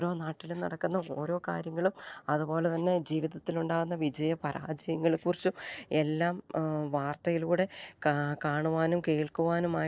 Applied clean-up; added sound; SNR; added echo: neural separator model SepFormer DNS4.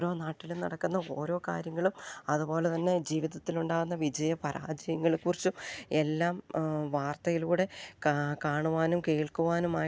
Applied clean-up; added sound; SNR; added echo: none; none; none; none.